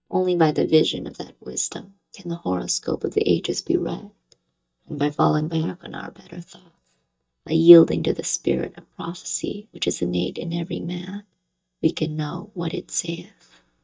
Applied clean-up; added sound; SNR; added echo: neural mask model DeepFilterNet 3.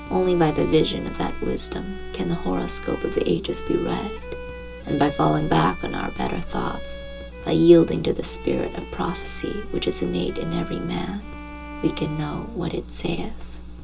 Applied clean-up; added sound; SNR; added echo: none; Bowed string instrument; 15 dB; reverberation time 0.2 s.